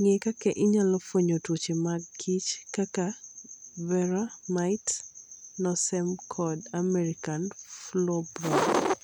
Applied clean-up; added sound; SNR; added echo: none; none; none; none.